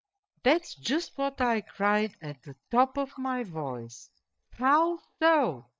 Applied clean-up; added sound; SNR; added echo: neural mask model DeepFilterNet 3.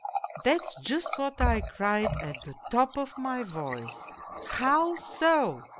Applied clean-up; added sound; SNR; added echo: none; Water tap, faucet; 7 dB; none.